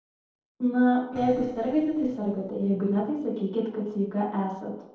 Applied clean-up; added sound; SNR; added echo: neural separator model SepFormer DNS4.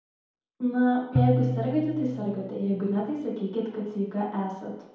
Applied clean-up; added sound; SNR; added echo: none; Bowed string instrument; 3 dB; reverberation time 2.0 s.